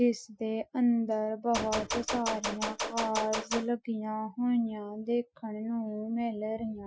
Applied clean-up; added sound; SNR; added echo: classical method Wiener filter.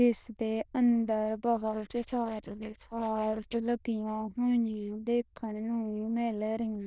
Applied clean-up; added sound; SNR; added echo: neural diffusion model UNIVERSE++.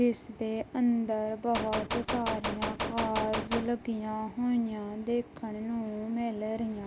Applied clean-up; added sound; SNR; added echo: none; Gunshot, gunfire; 2 dB; none.